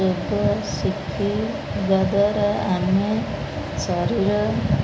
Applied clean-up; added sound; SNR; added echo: none; none; none; none.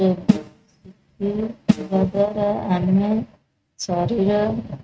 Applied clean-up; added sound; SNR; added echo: neural mask model RNNoise.